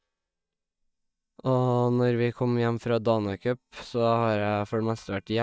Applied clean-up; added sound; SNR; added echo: neural mask model DeepFilterNet 3.